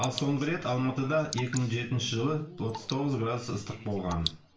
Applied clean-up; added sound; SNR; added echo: none; Drip / Water; 13 dB; reverberation time 0.4 s.